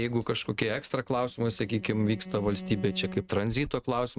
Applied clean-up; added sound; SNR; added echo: neural mask model RNNoise.